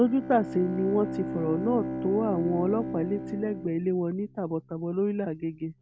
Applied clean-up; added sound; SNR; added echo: none; Bowed string instrument; 8 dB; none.